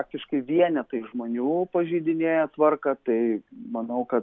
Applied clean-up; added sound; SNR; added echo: none; none; none; none.